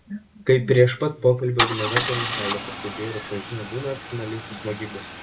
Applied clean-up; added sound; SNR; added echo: none; Idling / Engine starting / Car; 4 dB; reverberation time 0.4 s.